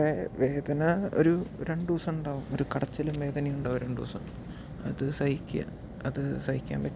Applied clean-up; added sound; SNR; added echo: none; none; none; none.